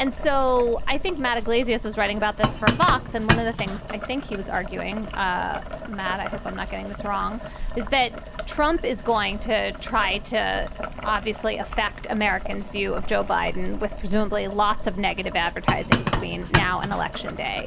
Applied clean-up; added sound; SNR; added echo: none; Boiling; 3 dB; none.